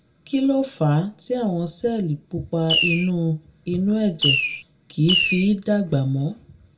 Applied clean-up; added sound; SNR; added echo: none; Fireworks; -2 dB; reverberation time 0.2 s.